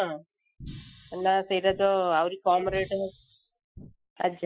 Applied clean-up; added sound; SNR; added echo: classical method Wiener filter.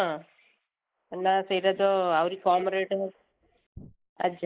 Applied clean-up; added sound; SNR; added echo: neural mask model Resemble Enhance denoiser.